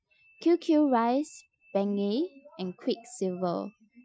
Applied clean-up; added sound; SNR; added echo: classical method Wiener filter.